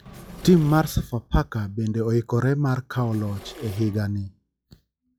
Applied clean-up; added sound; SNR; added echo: classical method log-MMSE.